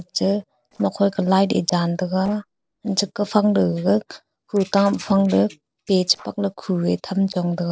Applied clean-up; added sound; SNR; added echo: neural separator model SepFormer DNS4.